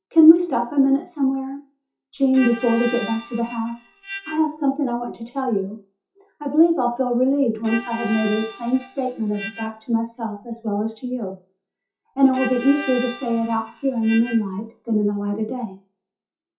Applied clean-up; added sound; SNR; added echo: classical method WPE with log-MMSE.